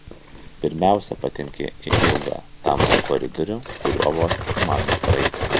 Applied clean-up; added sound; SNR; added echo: none; Cutlery, silverware; -1 dB; none.